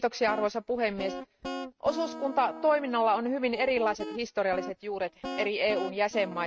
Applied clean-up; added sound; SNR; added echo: neural mask model RNNoise.